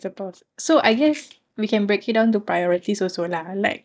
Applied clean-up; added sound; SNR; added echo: neural mask model DeepFilterNet 3.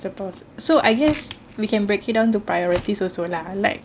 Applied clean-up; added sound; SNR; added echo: none; Car; 18 dB; none.